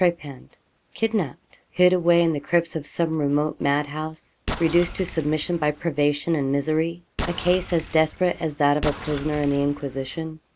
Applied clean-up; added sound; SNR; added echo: none; Explosion; 11 dB; none.